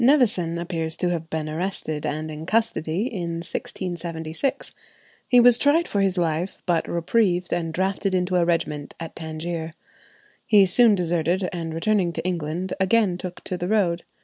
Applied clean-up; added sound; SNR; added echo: none; none; none; none.